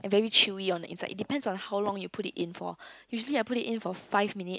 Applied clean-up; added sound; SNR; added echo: none; none; none; none.